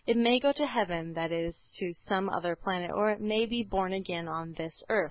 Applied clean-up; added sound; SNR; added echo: none; none; none; none.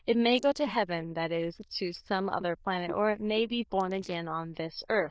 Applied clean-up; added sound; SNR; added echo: neural diffusion model UNIVERSE++.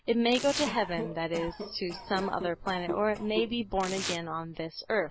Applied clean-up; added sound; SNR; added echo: none; Cough + Tearing; 9 dB; none.